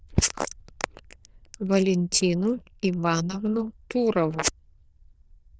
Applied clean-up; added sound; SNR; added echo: neural diffusion model UNIVERSE++.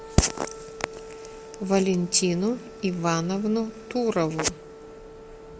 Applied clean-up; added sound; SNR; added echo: none; Wind instrument, woodwind instrument; 17 dB; none.